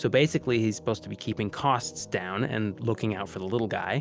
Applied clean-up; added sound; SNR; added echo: none; none; none; none.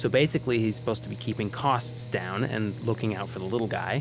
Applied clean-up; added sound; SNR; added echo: none; Mechanical fan; 11 dB; none.